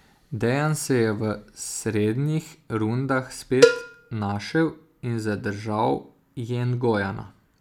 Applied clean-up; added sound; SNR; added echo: none; Cowbell; 0 dB; none.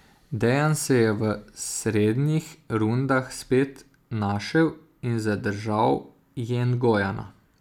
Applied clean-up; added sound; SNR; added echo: none; none; none; none.